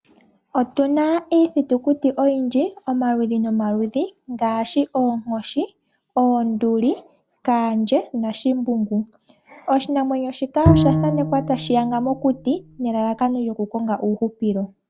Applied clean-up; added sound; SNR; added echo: none; Bowed string instrument; 2 dB; none.